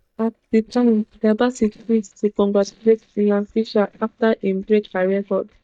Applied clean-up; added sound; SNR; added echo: neural mask model DeepFilterNet 3.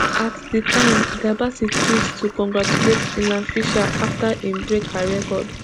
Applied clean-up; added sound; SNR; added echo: none; Sink (filling or washing); 1 dB; none.